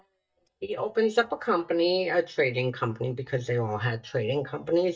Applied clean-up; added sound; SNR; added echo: neural mask model DeepFilterNet 3.